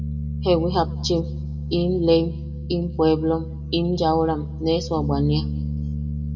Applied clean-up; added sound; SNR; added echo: none; Bass guitar; 5 dB; reverberation time 0.7 s.